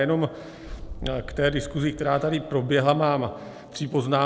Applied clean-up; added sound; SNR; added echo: none; Boom; 14 dB; none.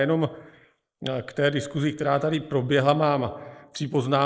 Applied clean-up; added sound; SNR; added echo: neural mask model Resemble Enhance denoiser.